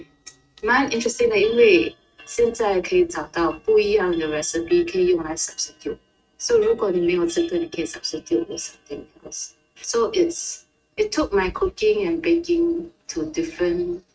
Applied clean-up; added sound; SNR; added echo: neural mask model RNNoise.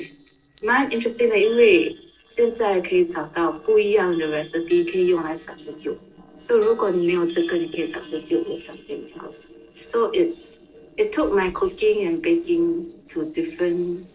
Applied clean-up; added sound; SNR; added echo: neural separator model SepFormer DNS4.